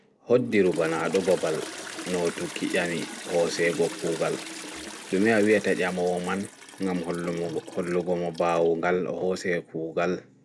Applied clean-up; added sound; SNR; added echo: none; Toilet flush; 13 dB; none.